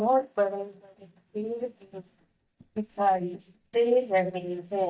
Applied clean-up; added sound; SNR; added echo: neural mask model DeepFilterNet 3.